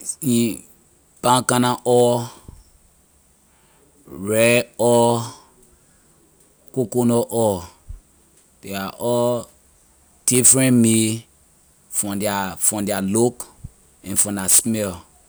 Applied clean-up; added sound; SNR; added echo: none; none; none; none.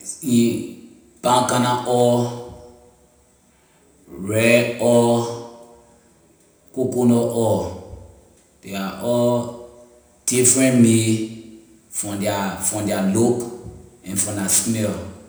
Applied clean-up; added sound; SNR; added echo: none; none; none; reverberation time 0.8 s.